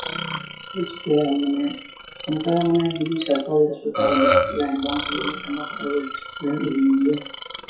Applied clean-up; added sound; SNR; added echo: classical method WPE with log-MMSE.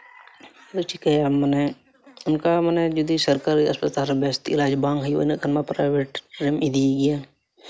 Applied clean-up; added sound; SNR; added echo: none; none; none; none.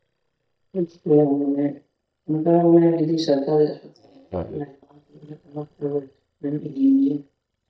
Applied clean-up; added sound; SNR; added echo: neural mask model DeepFilterNet 3.